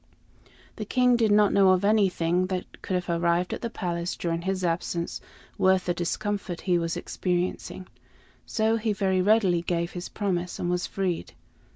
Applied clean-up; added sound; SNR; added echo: none; none; none; none.